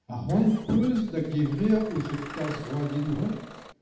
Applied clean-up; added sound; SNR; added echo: none; Engine starting / Bus; 16 dB; reverberation time 0.8 s.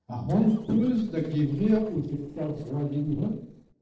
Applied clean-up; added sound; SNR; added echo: neural separator model SepFormer DNS4.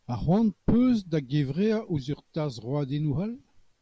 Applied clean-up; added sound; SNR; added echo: none; none; none; none.